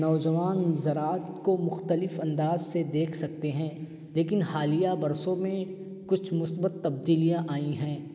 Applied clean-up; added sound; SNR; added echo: none; none; none; none.